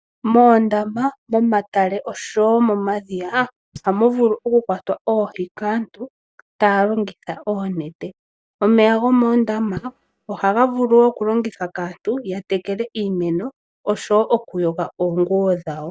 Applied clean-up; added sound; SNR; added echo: neural mask model DeepFilterNet 3.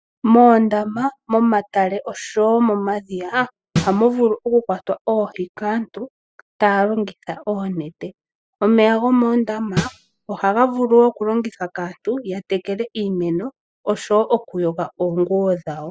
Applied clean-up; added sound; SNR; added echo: classical method spectral subtraction.